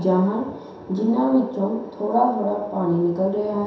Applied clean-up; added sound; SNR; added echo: none; none; none; reverberation time 0.7 s.